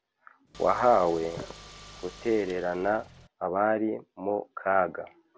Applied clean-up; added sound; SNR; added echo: none; Car; 19 dB; none.